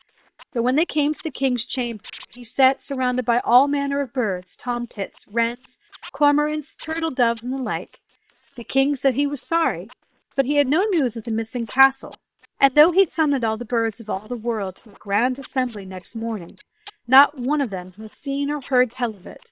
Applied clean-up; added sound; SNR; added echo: neural separator model SepFormer WHAM!.